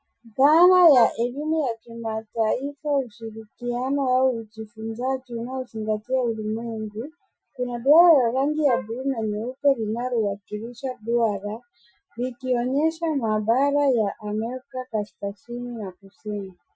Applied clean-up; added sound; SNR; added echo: classical method Wiener filter.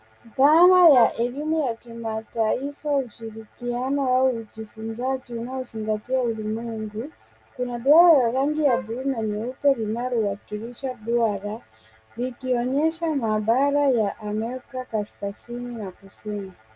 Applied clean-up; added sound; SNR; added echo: none; Wind instrument, woodwind instrument; 10 dB; none.